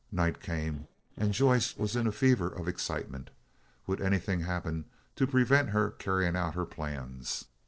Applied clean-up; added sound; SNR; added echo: neural separator model SepFormer DNS4.